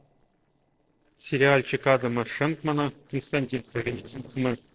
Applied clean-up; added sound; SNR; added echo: neural separator model SepFormer DNS4.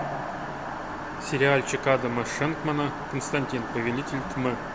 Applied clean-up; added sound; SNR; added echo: none; none; none; none.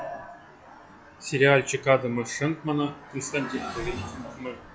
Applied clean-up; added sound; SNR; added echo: classical method log-MMSE.